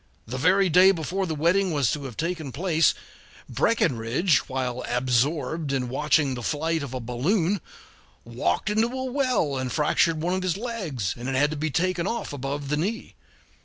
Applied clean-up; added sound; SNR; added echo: none; none; none; none.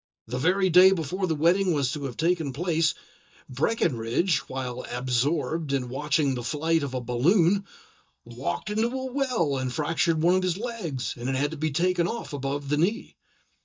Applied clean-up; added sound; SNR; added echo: neural mask model DeepFilterNet 3.